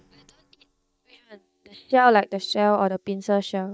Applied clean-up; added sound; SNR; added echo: neural mask model DeepFilterNet 3.